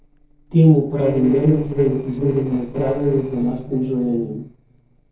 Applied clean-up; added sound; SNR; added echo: neural separator model SepFormer DNS4.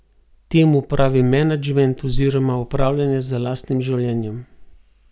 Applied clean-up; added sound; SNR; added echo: none; none; none; none.